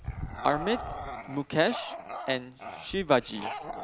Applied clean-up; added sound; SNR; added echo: none; Bark / Growling; 8 dB; none.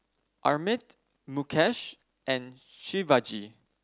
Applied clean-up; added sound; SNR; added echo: none; none; none; none.